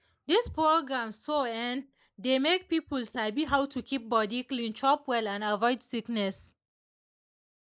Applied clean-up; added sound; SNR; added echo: neural mask model Resemble Enhance denoiser.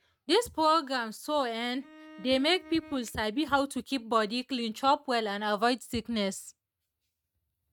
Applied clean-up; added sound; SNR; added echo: neural mask model RNNoise.